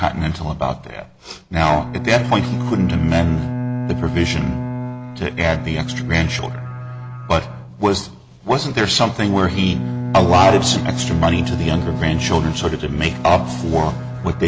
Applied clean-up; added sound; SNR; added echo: none; Bowed string instrument; 6 dB; none.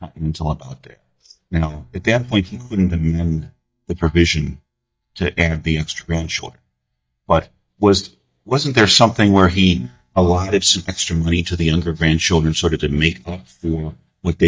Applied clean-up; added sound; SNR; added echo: neural mask model DeepFilterNet 3.